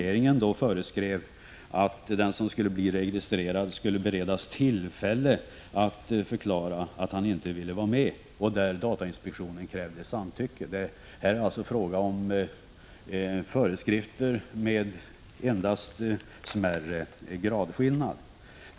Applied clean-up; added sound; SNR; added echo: none; none; none; none.